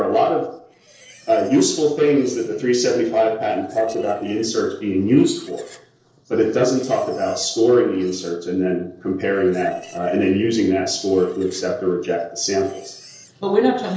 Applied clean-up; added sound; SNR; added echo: neural separator model SepFormer DNS4.